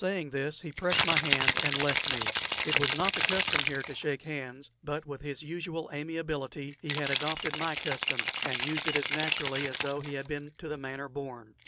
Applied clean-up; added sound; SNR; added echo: none; Rattle (instrument); -3 dB; none.